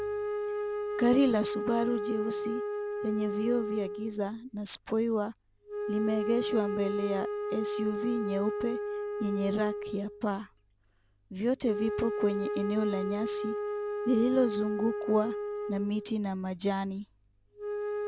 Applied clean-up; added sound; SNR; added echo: none; Wind instrument, woodwind instrument; 3 dB; none.